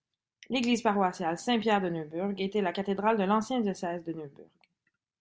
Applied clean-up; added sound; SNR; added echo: none; none; none; none.